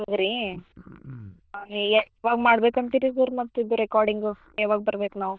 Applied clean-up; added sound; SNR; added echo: neural diffusion model UNIVERSE++.